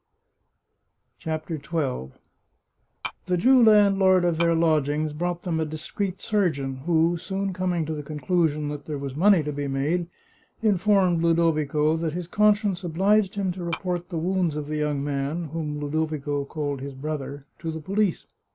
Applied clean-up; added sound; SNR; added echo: neural mask model Resemble Enhance denoiser.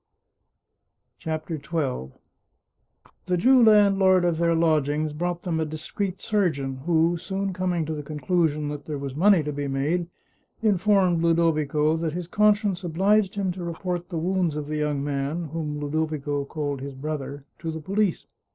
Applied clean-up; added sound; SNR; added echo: neural separator model SepFormer DNS4.